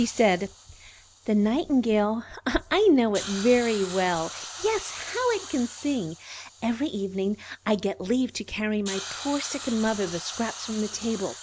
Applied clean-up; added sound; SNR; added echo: none; Hiss; 14 dB; none.